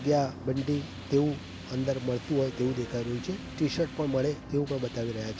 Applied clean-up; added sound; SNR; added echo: none; Wind instrument, woodwind instrument + Hiss; 17 dB; none.